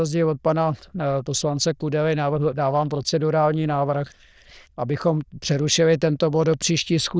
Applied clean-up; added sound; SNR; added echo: neural diffusion model UNIVERSE++.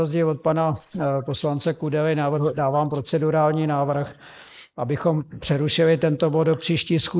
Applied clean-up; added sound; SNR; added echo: neural mask model Resemble Enhance denoiser.